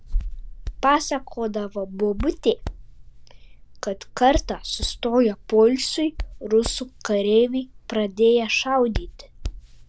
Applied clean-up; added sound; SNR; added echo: none; Hands; 10 dB; none.